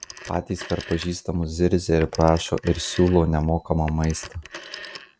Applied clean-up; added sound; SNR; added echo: neural mask model RNNoise.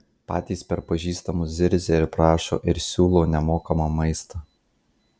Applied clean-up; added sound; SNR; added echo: none; none; none; none.